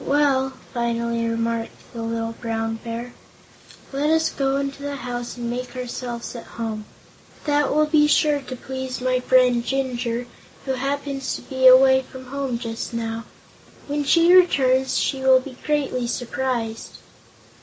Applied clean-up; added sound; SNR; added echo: none; none; none; none.